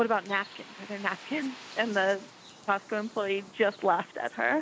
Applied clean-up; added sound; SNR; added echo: none; Bird; 19 dB; none.